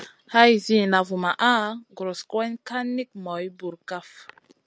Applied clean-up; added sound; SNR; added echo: none; none; none; none.